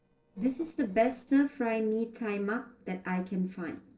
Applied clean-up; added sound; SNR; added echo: neural separator model SepFormer DNS4.